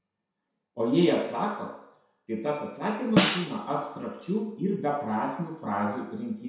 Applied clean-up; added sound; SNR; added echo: none; Snare drum; -1 dB; reverberation time 0.7 s.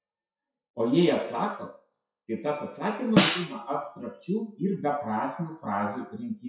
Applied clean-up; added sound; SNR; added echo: classical method WPE with log-MMSE.